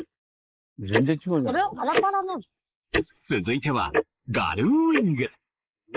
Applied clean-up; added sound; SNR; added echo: neural mask model Resemble Enhance denoiser.